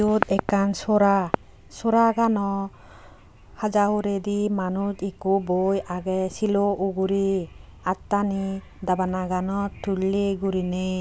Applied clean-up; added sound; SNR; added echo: none; none; none; none.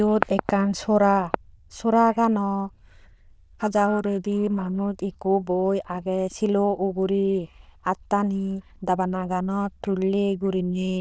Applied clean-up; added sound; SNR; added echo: neural diffusion model UNIVERSE++.